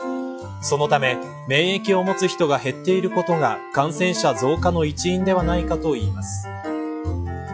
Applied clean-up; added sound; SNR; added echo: classical method log-MMSE.